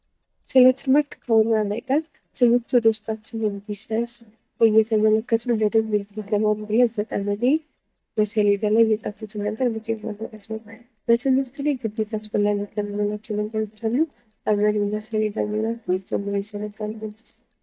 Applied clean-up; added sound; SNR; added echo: neural mask model DeepFilterNet 3.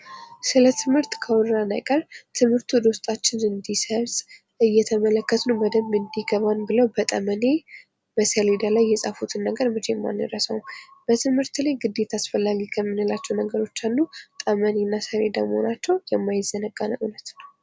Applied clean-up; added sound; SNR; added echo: none; none; none; none.